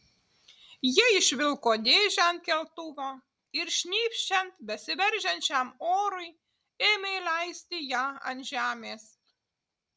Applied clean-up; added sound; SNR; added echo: none; none; none; none.